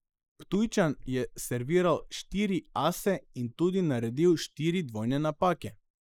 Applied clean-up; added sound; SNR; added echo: neural mask model Resemble Enhance denoiser.